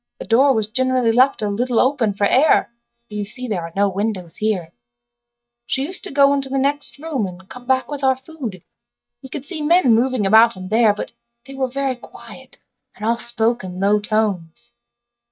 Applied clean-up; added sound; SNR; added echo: neural mask model DeepFilterNet 3.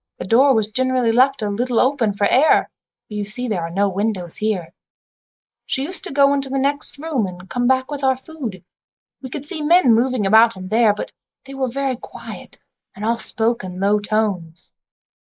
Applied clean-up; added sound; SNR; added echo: neural mask model Resemble Enhance denoiser.